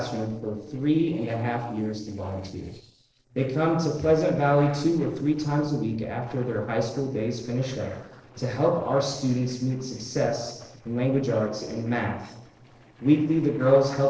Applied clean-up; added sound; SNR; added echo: neural separator model SepFormer DNS4.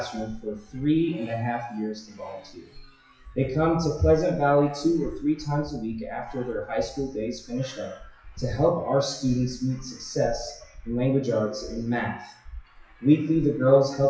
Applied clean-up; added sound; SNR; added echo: classical method WPE with log-MMSE.